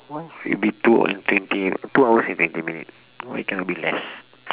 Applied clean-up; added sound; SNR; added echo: none; none; none; none.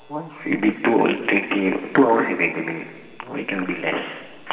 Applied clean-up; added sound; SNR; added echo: none; none; none; reverberation time 2.0 s.